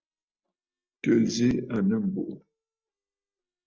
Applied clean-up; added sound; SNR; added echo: neural mask model DeepFilterNet 3.